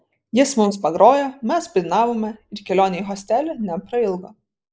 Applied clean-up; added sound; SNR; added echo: neural mask model Resemble Enhance denoiser.